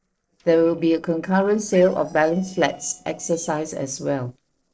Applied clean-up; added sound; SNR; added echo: neural separator model SepFormer DNS4.